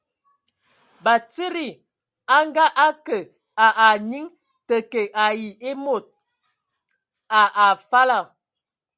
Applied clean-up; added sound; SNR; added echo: none; none; none; none.